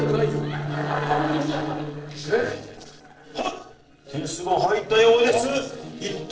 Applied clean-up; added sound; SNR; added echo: neural separator model SepFormer DNS4.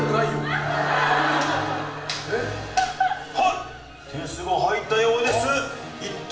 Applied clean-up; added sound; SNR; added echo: none; Strum; 11 dB; reverberation time 0.6 s.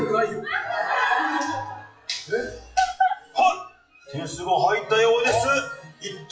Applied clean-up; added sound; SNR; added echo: classical method WPE with log-MMSE.